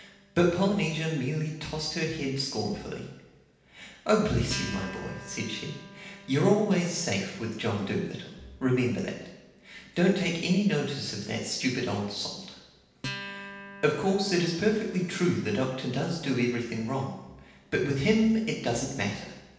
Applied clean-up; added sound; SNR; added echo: none; Acoustic guitar; 19 dB; reverberation time 0.9 s.